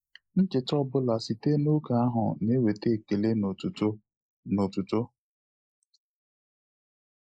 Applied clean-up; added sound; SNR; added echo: neural mask model Resemble Enhance denoiser.